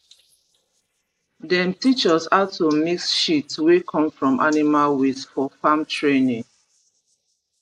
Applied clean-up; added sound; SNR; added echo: neural mask model Resemble Enhance denoiser.